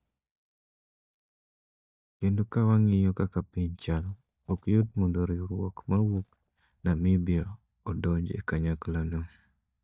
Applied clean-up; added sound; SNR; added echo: neural mask model DeepFilterNet 3.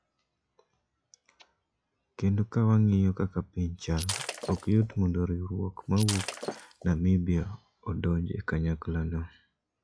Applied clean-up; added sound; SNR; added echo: classical method log-MMSE.